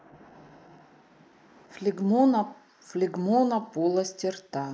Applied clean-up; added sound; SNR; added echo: neural mask model Resemble Enhance denoiser.